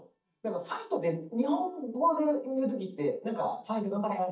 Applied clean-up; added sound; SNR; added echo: neural mask model DeepFilterNet 3.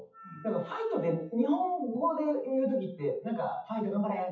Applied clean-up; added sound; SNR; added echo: classical method WPE with log-MMSE.